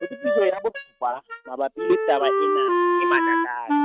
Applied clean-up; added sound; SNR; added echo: neural mask model RNNoise.